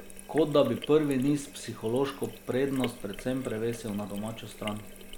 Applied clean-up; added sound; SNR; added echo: none; Sink (filling or washing); 15 dB; none.